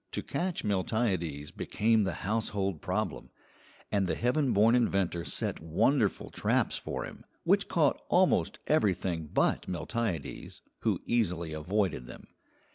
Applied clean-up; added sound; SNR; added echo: none; none; none; none.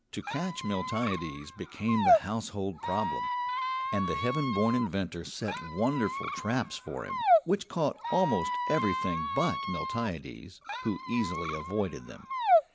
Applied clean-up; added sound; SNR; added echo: none; Squeak; 0 dB; none.